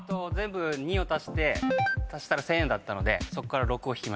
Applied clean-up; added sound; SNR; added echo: none; none; none; none.